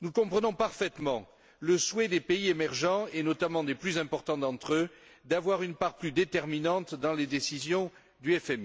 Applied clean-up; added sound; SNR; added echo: none; none; none; none.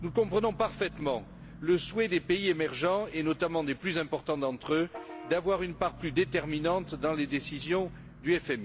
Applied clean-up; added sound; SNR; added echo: none; Bus / Vehicle horn, car horn, honking; 16 dB; none.